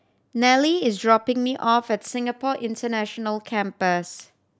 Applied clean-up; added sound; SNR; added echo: none; none; none; none.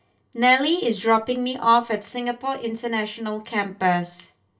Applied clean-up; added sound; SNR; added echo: none; none; none; reverberation time 0.2 s.